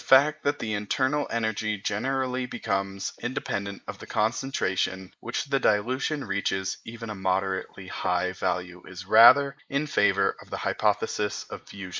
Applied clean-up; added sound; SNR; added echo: neural mask model Resemble Enhance denoiser.